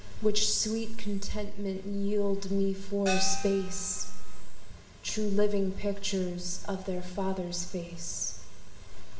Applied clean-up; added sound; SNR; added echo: none; Gong; 12 dB; reverberation time 1.4 s.